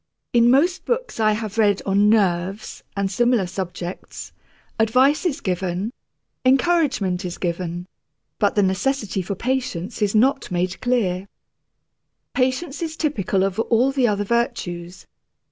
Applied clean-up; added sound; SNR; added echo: none; none; none; none.